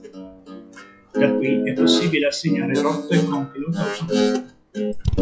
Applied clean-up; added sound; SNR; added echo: classical method log-MMSE.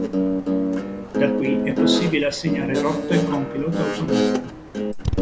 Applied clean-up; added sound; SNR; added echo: none; Guitar; -3 dB; none.